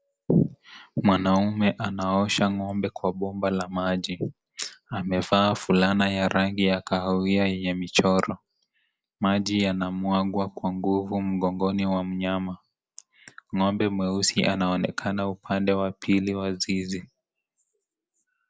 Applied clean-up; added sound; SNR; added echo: none; none; none; none.